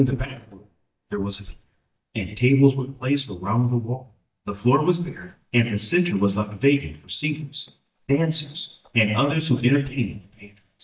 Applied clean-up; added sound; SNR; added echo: neural mask model DeepFilterNet 3.